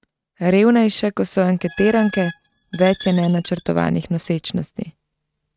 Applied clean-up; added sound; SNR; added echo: neural mask model RNNoise.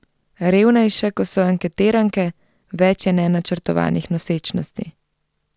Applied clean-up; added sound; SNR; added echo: none; none; none; none.